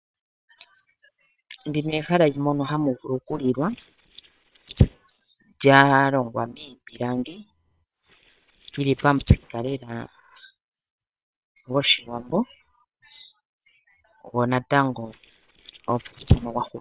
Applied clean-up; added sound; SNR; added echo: neural separator model SepFormer WHAM!.